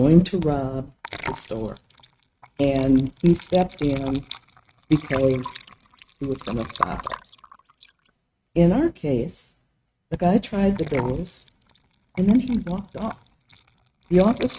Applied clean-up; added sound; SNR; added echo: neural mask model RNNoise.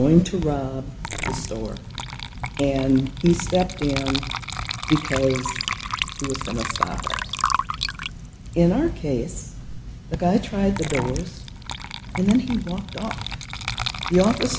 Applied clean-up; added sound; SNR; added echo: none; Water / Liquid; 7 dB; none.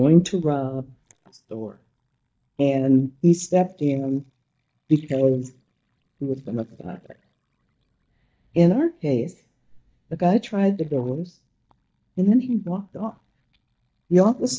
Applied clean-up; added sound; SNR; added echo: neural mask model DeepFilterNet 3.